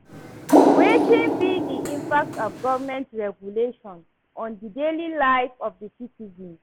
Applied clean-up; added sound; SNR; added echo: none; Water; -5 dB; none.